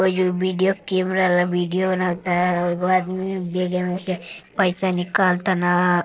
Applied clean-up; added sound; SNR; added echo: neural separator model SepFormer DNS4.